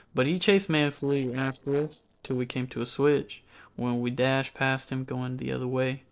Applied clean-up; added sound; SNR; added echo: neural separator model SepFormer DNS4.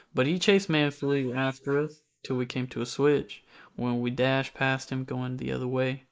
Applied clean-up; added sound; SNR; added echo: neural mask model Resemble Enhance denoiser.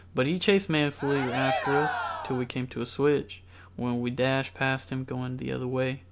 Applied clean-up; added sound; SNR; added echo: none; Cheering; 3 dB; none.